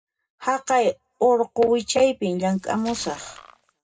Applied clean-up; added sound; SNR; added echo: none; Splash, splatter; 20 dB; reverberation time 0.2 s.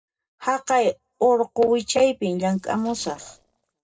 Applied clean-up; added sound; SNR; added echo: neural separator model SepFormer DNS4.